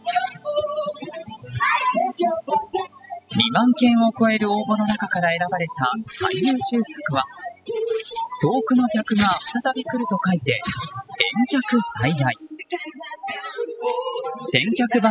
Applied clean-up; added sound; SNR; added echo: classical method spectral subtraction.